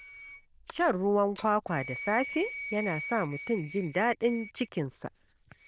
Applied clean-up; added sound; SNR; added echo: neural diffusion model UNIVERSE++.